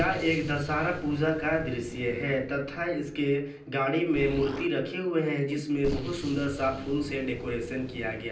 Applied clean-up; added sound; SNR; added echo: none; Explosion; 12 dB; reverberation time 0.6 s.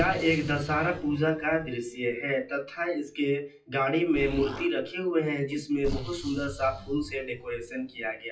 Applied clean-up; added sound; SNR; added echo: classical method WPE with log-MMSE.